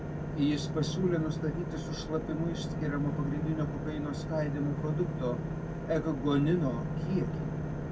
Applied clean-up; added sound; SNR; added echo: none; Engine / Boat, Water vehicle; 1 dB; reverberation time 0.4 s.